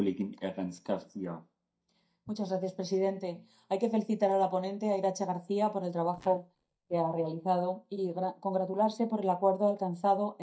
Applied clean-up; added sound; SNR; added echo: neural mask model DeepFilterNet 3.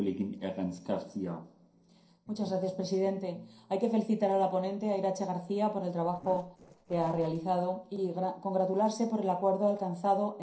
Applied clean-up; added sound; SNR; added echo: neural separator model SepFormer DNS4.